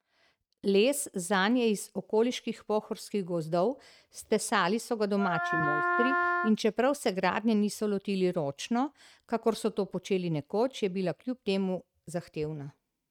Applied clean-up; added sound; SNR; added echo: neural mask model RNNoise.